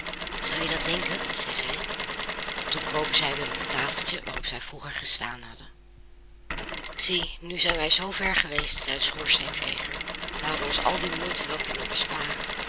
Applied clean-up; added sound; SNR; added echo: none; Mechanisms; 2 dB; none.